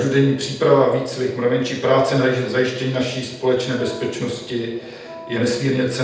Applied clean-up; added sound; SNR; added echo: none; Wind instrument, woodwind instrument; 19 dB; reverberation time 0.8 s.